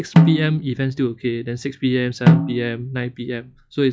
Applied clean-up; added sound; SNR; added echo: classical method log-MMSE.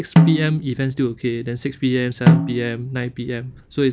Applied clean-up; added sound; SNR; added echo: none; Snare drum; -2 dB; none.